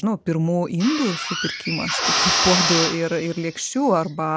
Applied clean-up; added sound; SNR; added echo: none; Drill; 2 dB; none.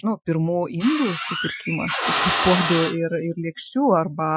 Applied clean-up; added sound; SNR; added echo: classical method Wiener filter.